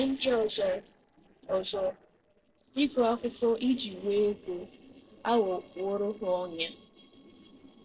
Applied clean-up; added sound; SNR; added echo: neural separator model SepFormer DNS4.